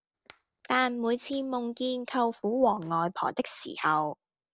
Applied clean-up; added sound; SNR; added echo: neural separator model SepFormer DNS4.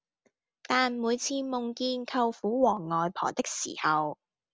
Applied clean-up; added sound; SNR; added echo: none; none; none; none.